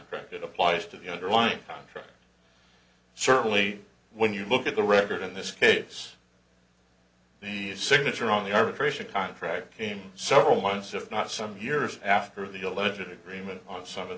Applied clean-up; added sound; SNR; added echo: none; none; none; none.